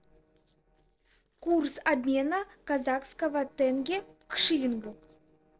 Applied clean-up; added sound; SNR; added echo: neural separator model SepFormer DNS4.